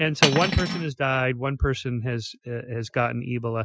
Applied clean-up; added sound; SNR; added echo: classical method Wiener filter.